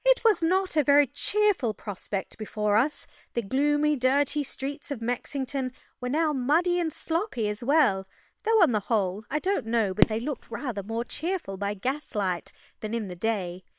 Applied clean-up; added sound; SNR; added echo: neural separator model SepFormer WHAM!.